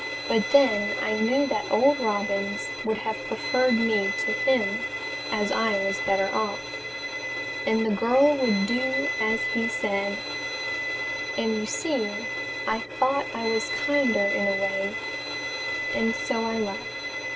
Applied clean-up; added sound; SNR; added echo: none; Bowed string instrument; 4 dB; none.